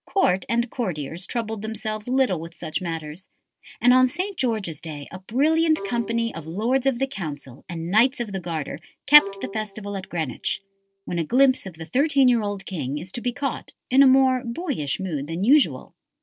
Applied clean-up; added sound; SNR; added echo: neural separator model SepFormer DNS4.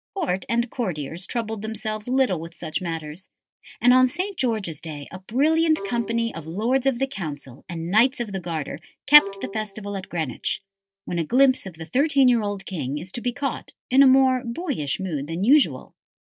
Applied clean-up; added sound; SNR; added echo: neural mask model DeepFilterNet 3.